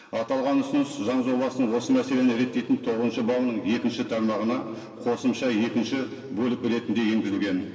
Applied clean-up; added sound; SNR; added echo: none; none; none; reverberation time 2.1 s.